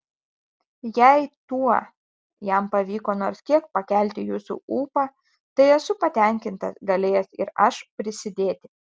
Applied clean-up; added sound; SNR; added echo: none; none; none; none.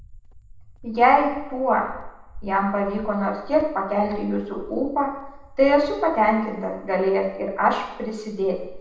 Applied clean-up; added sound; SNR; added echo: none; Cricket; 17 dB; reverberation time 0.8 s.